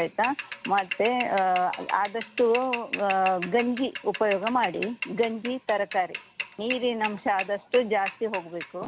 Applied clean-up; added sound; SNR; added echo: none; Mechanisms / Bicycle; 11 dB; none.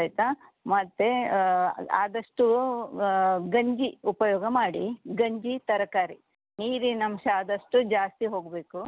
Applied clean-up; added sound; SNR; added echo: none; none; none; none.